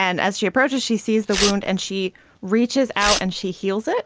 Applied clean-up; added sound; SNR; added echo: none; Tearing; 8 dB; none.